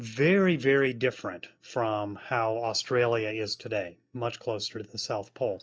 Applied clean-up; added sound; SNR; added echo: neural mask model DeepFilterNet 3.